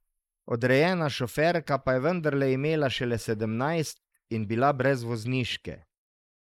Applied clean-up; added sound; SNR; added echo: neural mask model Resemble Enhance denoiser.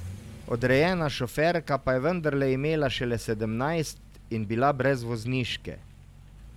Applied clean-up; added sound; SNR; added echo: none; Accelerating, revving, vroom; 18 dB; none.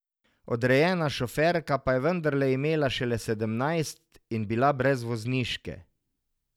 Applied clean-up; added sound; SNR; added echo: none; none; none; none.